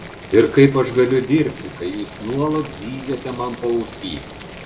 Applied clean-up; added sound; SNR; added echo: none; Boiling; 15 dB; reverberation time 0.7 s.